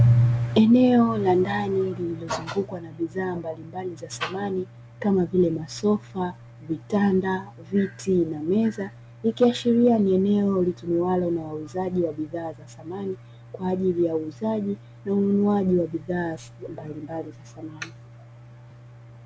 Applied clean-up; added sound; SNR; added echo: none; none; none; none.